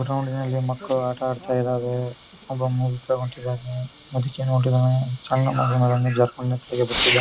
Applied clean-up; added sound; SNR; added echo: none; Fireworks; 8 dB; none.